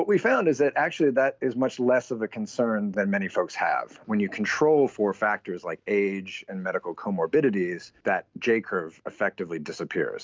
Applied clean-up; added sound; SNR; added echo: none; none; none; none.